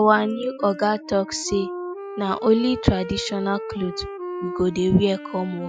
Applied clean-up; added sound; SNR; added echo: classical method Wiener filter.